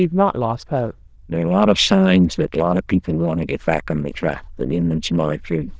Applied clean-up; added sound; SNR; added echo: neural diffusion model UNIVERSE++.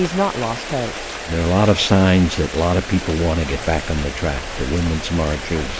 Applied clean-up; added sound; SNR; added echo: none; Rain; 10 dB; none.